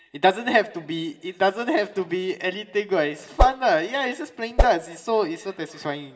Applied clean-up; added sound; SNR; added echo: none; Whoosh, swoosh, swish; -3 dB; reverberation time 0.7 s.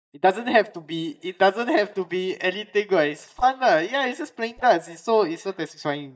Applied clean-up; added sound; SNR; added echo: neural mask model DeepFilterNet 3.